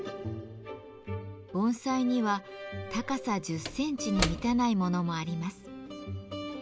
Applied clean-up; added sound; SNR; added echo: none; Slam / Wood; 11 dB; none.